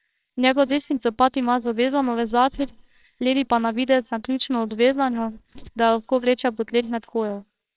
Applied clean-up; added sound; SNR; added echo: neural separator model SepFormer WHAMR!.